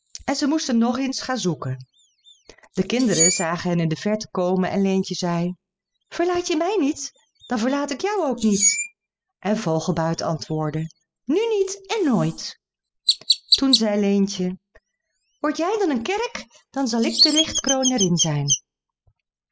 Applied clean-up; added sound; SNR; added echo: classical method spectral subtraction.